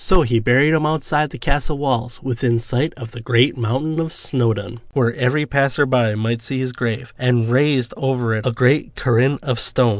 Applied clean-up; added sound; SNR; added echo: none; none; none; none.